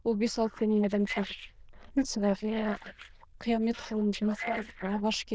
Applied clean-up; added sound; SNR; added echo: neural diffusion model UNIVERSE++.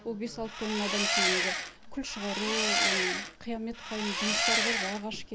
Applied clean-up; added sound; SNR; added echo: none; Engine; -5 dB; none.